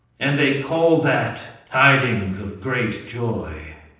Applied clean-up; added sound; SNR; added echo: neural separator model SepFormer DNS4.